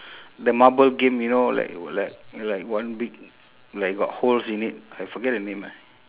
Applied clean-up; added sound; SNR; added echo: none; none; none; none.